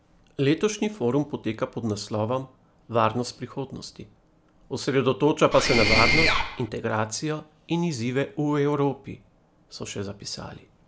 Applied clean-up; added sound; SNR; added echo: none; Mechanisms; -4 dB; none.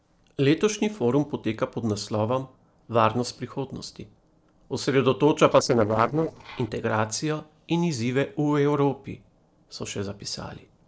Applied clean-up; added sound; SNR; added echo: neural separator model SepFormer DNS4.